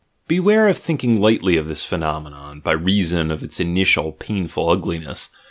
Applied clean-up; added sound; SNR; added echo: none; none; none; none.